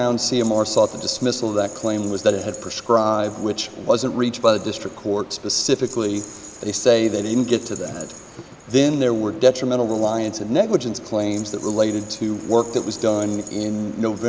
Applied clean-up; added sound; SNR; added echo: none; Rattle + Water; 19 dB; none.